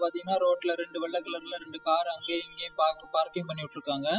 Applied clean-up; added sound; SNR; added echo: classical method spectral subtraction.